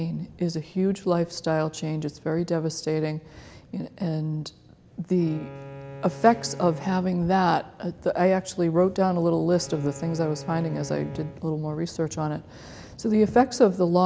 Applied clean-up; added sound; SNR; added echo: none; Bowed string instrument; 16 dB; none.